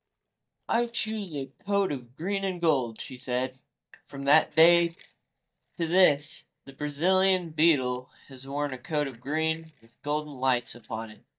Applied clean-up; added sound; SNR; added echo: neural mask model DeepFilterNet 3.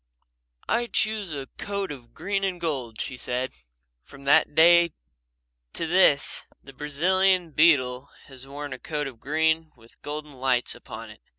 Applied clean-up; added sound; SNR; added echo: none; none; none; none.